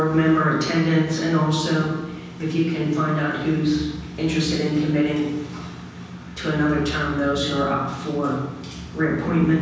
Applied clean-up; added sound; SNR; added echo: none; none; none; reverberation time 1.1 s.